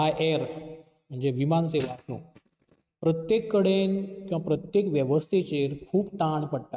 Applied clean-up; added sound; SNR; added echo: neural mask model RNNoise.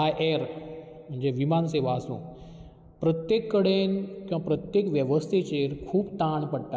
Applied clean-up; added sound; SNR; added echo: none; none; none; none.